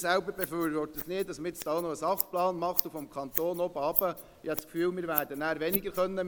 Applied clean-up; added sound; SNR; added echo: neural mask model Resemble Enhance denoiser.